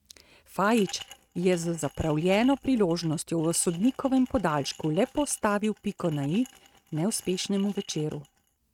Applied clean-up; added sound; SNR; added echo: neural mask model RNNoise.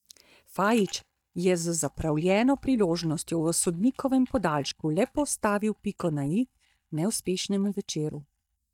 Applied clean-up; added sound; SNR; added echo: neural mask model DeepFilterNet 3.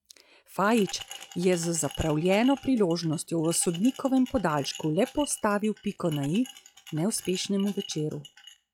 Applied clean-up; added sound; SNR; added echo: classical method log-MMSE.